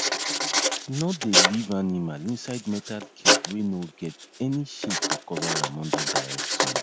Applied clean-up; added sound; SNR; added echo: none; Writing; -4 dB; none.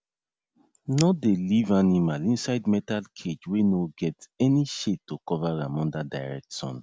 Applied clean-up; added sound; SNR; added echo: none; none; none; none.